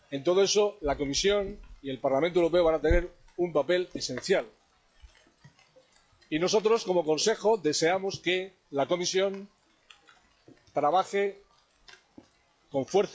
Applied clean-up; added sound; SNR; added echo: classical method log-MMSE.